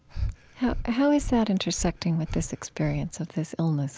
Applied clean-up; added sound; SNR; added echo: none; Breathing; 8 dB; none.